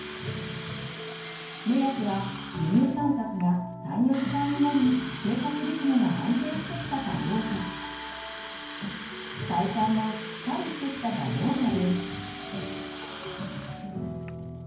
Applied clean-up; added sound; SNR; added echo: none; Fill (with liquid) / Water tap, faucet; 12 dB; reverberation time 0.9 s.